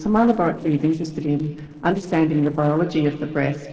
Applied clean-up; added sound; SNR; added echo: neural separator model SepFormer DNS4.